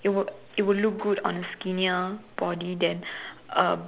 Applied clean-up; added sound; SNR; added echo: none; none; none; none.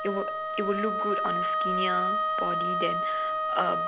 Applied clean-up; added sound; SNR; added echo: none; Wind instrument, woodwind instrument; -4 dB; none.